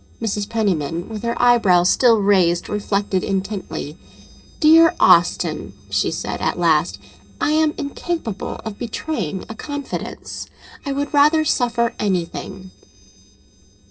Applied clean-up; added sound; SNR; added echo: neural separator model SepFormer DNS4.